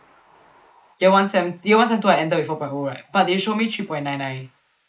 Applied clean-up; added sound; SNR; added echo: neural mask model Resemble Enhance denoiser.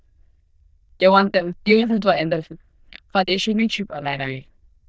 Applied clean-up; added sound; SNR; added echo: neural diffusion model UNIVERSE++.